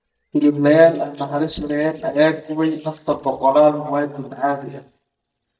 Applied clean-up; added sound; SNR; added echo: neural mask model DeepFilterNet 3.